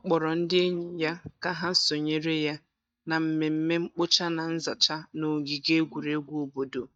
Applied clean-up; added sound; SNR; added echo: neural mask model DeepFilterNet 3.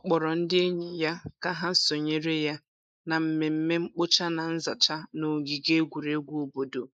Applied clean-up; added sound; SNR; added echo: neural mask model Resemble Enhance denoiser.